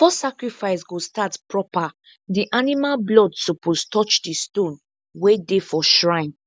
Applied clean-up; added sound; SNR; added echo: none; none; none; none.